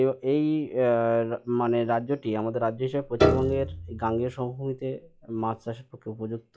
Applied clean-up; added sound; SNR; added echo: classical method log-MMSE.